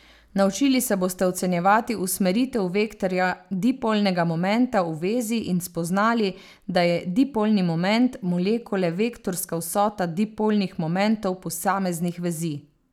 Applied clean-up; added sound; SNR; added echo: none; none; none; none.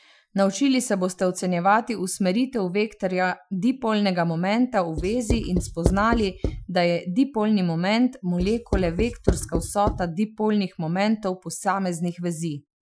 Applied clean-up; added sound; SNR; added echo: classical method Wiener filter.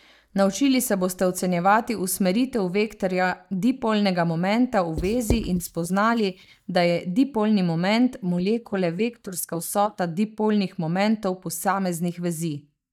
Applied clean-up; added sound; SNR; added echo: neural mask model DeepFilterNet 3.